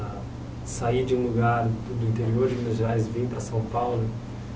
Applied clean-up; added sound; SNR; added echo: none; Bus; 16 dB; none.